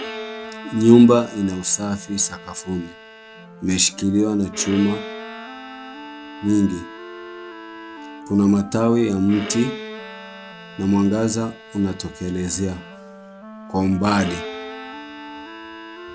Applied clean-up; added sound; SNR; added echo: none; Wind instrument, woodwind instrument + Bowed string instrument; 14 dB; none.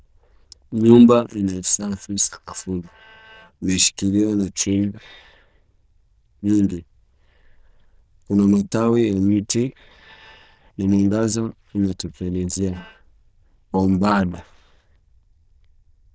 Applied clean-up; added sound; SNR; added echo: neural diffusion model UNIVERSE++.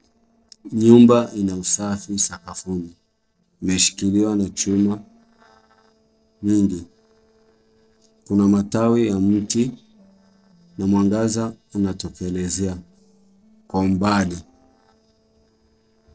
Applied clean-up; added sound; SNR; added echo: neural separator model SepFormer DNS4.